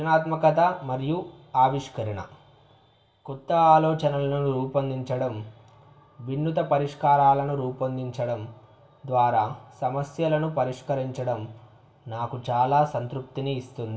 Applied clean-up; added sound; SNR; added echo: none; none; none; reverberation time 0.3 s.